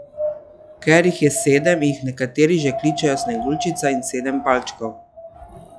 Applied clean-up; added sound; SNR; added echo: classical method log-MMSE.